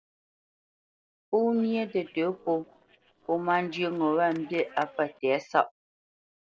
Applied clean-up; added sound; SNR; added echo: neural separator model SepFormer DNS4.